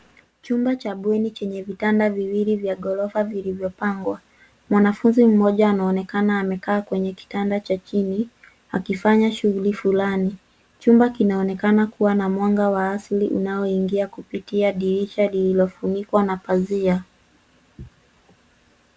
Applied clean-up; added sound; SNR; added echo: none; none; none; none.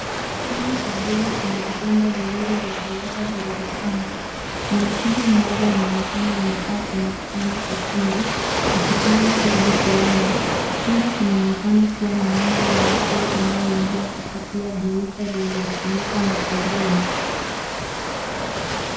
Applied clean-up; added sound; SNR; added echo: none; Waves, surf; 1 dB; reverberation time 0.5 s.